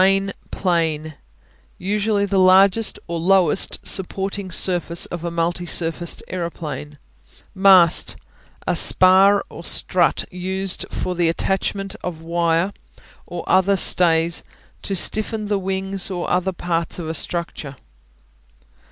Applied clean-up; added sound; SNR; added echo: none; none; none; none.